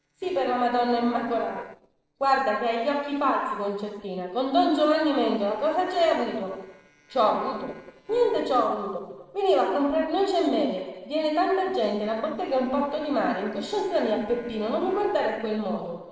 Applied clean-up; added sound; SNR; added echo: neural separator model SepFormer DNS4.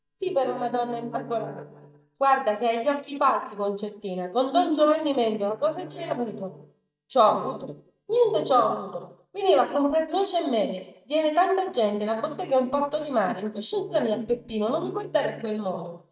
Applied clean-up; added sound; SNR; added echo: neural mask model DeepFilterNet 3.